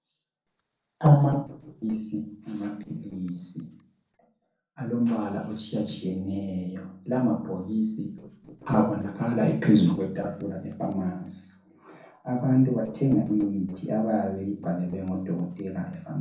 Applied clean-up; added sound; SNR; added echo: neural separator model SepFormer DNS4.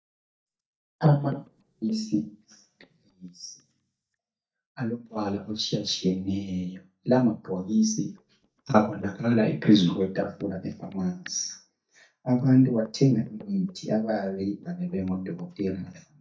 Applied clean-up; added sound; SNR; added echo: neural mask model DeepFilterNet 3.